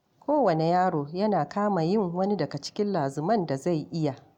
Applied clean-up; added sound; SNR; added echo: none; none; none; none.